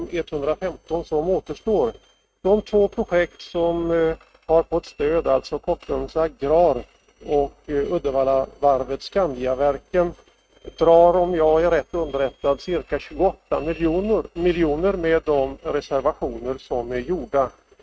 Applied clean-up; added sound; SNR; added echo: neural mask model RNNoise.